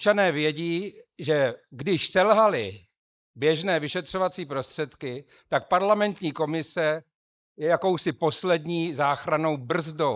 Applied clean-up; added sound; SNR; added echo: neural mask model Resemble Enhance denoiser.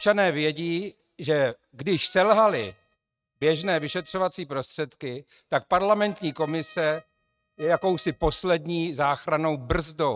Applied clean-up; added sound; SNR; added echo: neural mask model RNNoise.